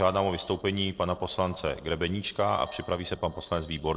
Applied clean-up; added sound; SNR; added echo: neural separator model SepFormer DNS4.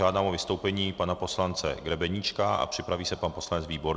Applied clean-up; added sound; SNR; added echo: none; none; none; none.